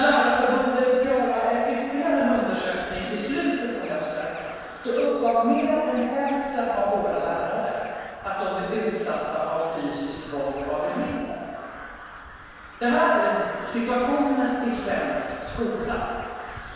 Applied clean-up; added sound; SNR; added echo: none; Crow; 17 dB; reverberation time 1.9 s.